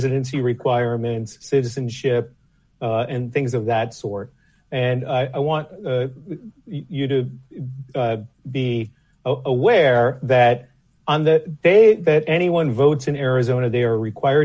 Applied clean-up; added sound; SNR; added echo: none; none; none; none.